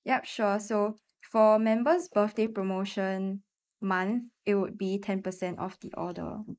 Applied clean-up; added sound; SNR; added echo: neural mask model Resemble Enhance denoiser.